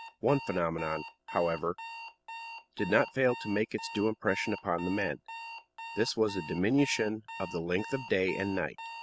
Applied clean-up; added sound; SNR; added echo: none; Alarm; 13 dB; none.